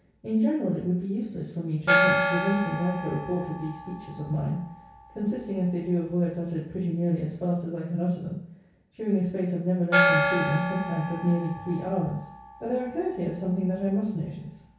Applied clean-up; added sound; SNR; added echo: none; Gong; 4 dB; reverberation time 0.6 s.